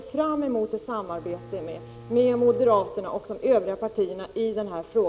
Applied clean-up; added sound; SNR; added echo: none; Bowed string instrument; 19 dB; none.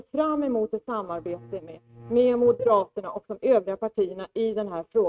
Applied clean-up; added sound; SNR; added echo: neural mask model RNNoise.